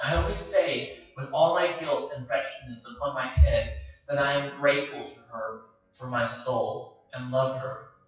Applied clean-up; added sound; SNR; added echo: classical method WPE with log-MMSE.